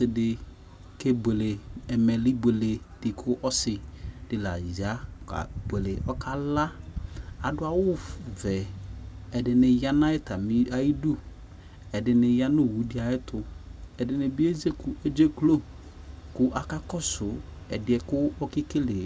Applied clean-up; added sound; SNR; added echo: none; none; none; none.